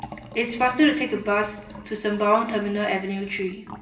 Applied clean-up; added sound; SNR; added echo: none; Liquid; 18 dB; reverberation time 0.7 s.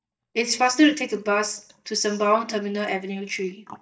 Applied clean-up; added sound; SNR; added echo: neural mask model DeepFilterNet 3.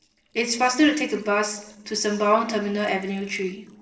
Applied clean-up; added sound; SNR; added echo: neural separator model SepFormer DNS4.